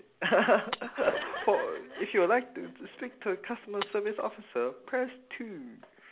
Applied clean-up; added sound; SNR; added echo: none; Shatter; 18 dB; none.